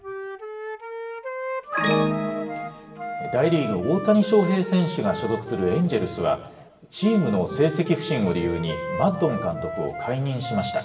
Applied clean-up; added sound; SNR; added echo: none; Wind instrument, woodwind instrument; 10 dB; reverberation time 1.0 s.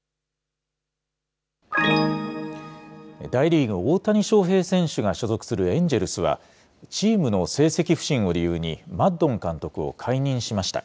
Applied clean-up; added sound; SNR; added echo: none; none; none; none.